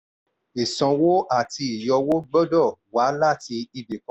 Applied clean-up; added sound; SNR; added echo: none; none; none; none.